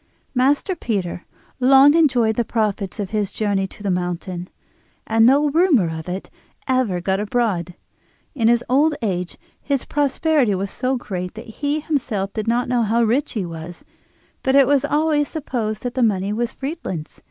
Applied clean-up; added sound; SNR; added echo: none; none; none; none.